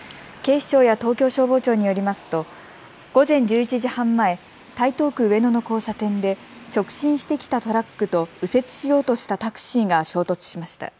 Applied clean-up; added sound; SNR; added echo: none; none; none; none.